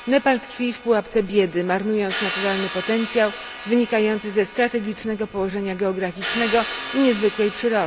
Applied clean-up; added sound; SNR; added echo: none; Crash cymbal; 11 dB; none.